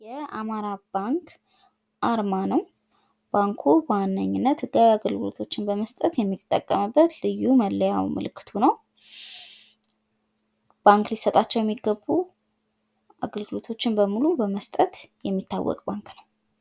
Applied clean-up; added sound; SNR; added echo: none; none; none; none.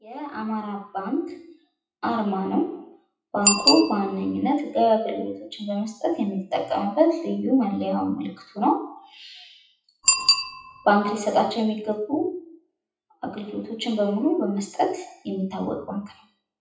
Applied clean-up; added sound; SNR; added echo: classical method WPE with log-MMSE.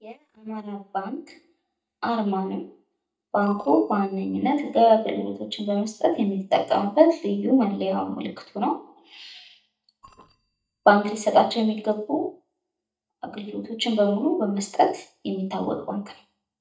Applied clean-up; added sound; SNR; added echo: neural mask model DeepFilterNet 3.